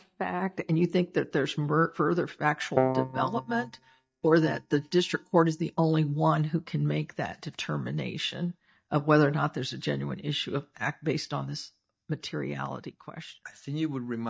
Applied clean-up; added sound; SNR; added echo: neural mask model DeepFilterNet 3.